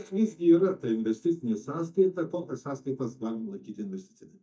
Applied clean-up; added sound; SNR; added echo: neural mask model DeepFilterNet 3.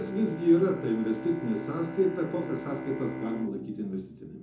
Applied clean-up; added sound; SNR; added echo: none; Bowed string instrument; 10 dB; reverberation time 0.5 s.